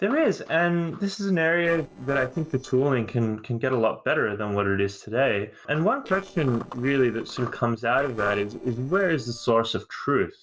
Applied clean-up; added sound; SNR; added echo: neural separator model SepFormer DNS4.